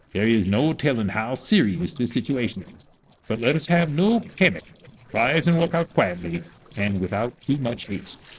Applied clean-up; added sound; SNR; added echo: neural separator model SepFormer DNS4.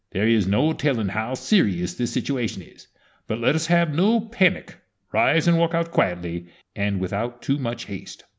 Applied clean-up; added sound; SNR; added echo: none; none; none; none.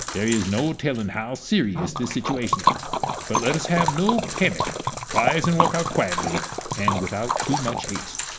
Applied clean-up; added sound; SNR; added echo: none; Liquid; 1 dB; none.